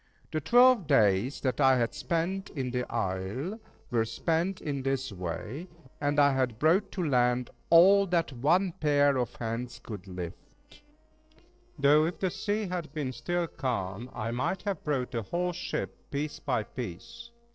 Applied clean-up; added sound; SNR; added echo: neural separator model SepFormer DNS4.